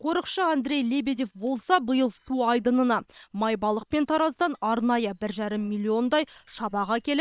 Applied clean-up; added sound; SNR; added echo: neural separator model SepFormer WHAM!.